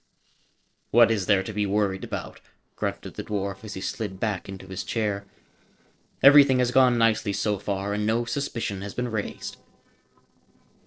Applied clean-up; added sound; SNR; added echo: neural separator model SepFormer DNS4.